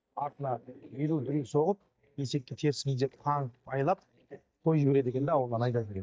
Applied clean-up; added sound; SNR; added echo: neural mask model DeepFilterNet 3.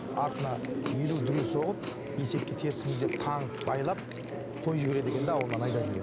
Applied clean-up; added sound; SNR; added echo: none; Chewing, mastication; 3 dB; none.